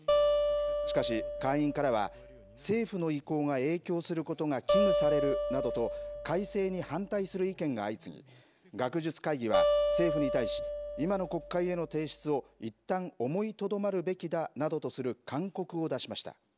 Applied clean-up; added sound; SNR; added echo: none; Acoustic guitar; -1 dB; none.